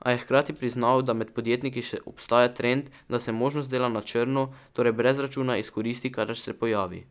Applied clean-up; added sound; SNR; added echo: none; none; none; none.